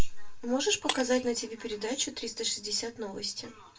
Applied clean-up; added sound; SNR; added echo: none; Shatter; 14 dB; reverberation time 0.2 s.